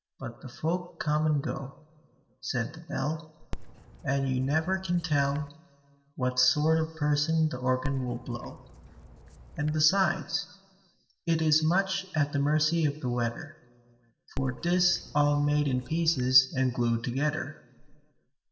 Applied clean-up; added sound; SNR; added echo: none; Dog; 12 dB; reverberation time 1.9 s.